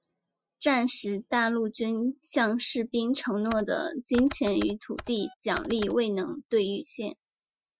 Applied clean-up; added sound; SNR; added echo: classical method Wiener filter.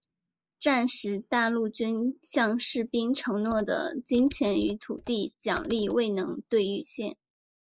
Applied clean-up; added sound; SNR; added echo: neural mask model Resemble Enhance denoiser.